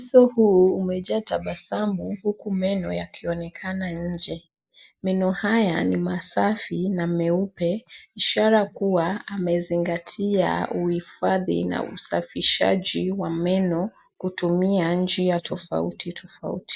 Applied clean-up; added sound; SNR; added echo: neural mask model Resemble Enhance denoiser.